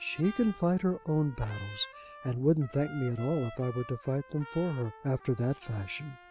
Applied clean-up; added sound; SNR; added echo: none; Trumpet; 18 dB; none.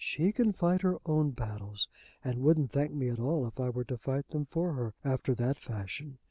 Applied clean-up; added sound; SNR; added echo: none; none; none; none.